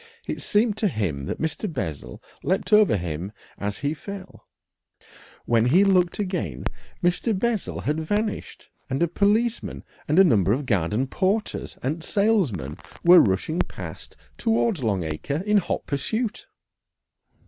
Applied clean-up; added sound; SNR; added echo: none; Crackle; 11 dB; none.